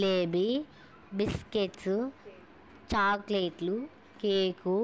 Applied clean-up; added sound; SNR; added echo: none; none; none; none.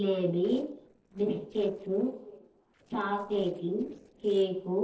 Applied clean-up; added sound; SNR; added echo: neural separator model SepFormer DNS4.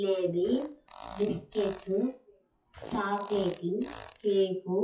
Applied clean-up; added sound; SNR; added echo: classical method WPE with log-MMSE.